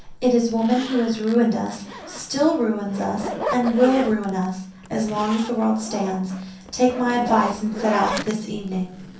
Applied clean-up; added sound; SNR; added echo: none; Zipper (clothing); 11 dB; reverberation time 0.6 s.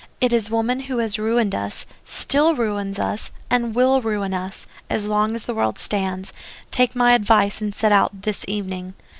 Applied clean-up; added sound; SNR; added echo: none; none; none; none.